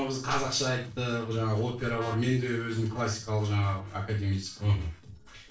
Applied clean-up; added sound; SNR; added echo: neural separator model SepFormer DNS4.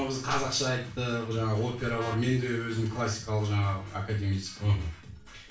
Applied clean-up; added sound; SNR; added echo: none; Brass instrument; 11 dB; reverberation time 0.3 s.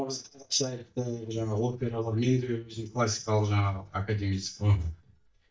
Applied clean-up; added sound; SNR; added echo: neural mask model DeepFilterNet 3.